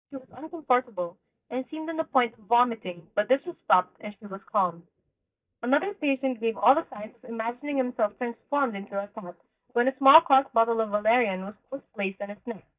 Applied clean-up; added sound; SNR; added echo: neural mask model DeepFilterNet 3.